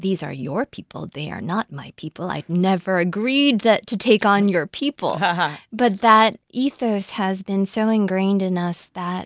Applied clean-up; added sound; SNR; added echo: none; none; none; none.